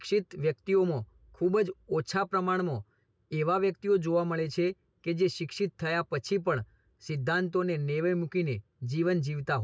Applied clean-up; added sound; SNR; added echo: none; none; none; none.